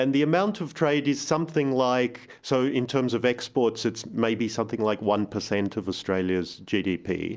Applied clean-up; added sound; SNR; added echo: none; none; none; none.